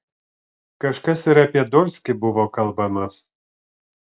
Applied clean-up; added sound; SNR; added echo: none; none; none; none.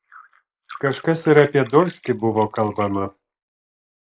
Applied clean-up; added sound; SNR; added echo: neural mask model Resemble Enhance denoiser.